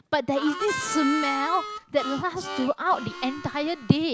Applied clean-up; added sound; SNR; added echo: none; Harmonica; 7 dB; none.